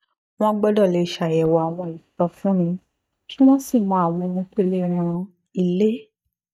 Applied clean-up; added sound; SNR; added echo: neural mask model DeepFilterNet 3.